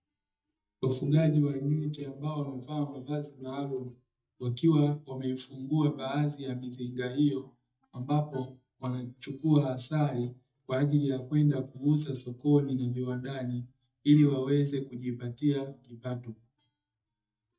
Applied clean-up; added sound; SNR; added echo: neural mask model DeepFilterNet 3.